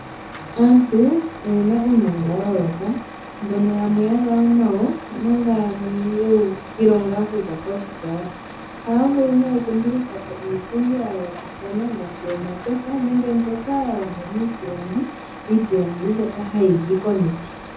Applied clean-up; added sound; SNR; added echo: none; Truck; 15 dB; reverberation time 0.6 s.